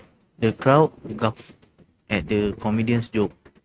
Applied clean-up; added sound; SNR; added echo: neural mask model RNNoise.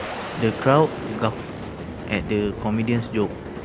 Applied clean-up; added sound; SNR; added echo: none; Boom; 8 dB; none.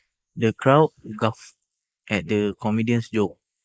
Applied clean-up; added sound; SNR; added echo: neural mask model Resemble Enhance denoiser.